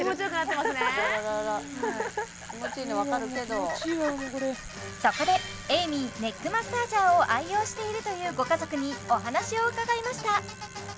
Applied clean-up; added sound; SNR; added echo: none; Bicycle; 14 dB; none.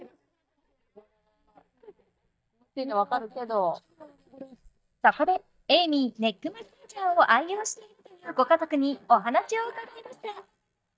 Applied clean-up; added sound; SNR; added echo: neural mask model DeepFilterNet 3.